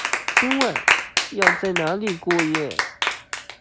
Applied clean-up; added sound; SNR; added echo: none; Clapping; -3 dB; none.